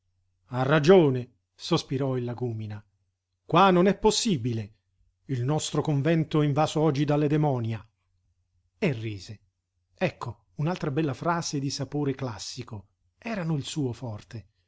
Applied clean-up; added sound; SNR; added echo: none; none; none; none.